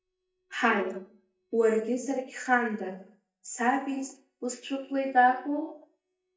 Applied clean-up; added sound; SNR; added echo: neural mask model DeepFilterNet 3.